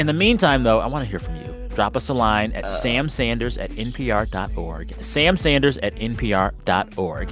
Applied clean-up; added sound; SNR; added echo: none; Burping, eructation; 9 dB; none.